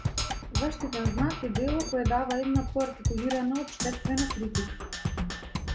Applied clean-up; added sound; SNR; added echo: none; Percussion; 1 dB; none.